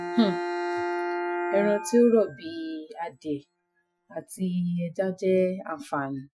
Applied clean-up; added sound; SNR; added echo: classical method Wiener filter.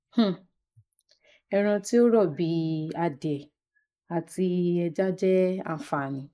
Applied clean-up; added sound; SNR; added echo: neural mask model Resemble Enhance denoiser.